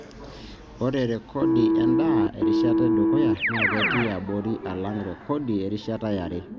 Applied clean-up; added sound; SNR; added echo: none; Keyboard (musical); -3 dB; none.